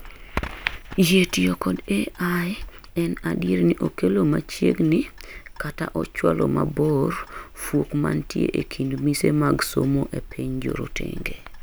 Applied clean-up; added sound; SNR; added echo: none; Clock; 17 dB; none.